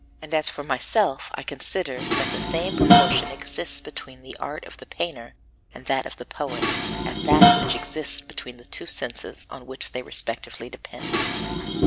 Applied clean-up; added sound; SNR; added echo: none; Dishes, pots, and pans; -3 dB; none.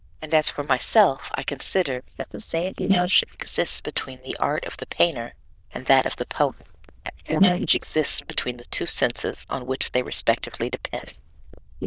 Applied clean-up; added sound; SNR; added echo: neural diffusion model UNIVERSE++.